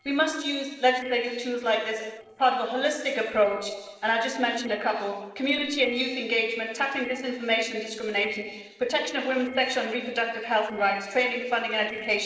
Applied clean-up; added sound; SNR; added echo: neural separator model SepFormer DNS4.